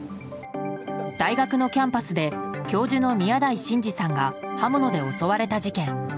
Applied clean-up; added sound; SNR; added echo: none; none; none; none.